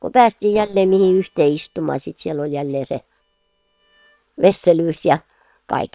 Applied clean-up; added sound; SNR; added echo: neural separator model SepFormer WHAM!.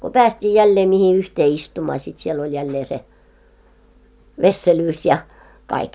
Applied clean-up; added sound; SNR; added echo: none; none; none; none.